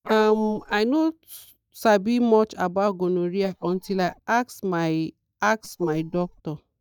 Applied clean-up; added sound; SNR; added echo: neural mask model DeepFilterNet 3.